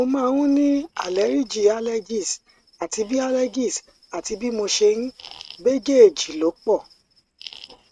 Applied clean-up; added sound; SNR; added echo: neural mask model RNNoise.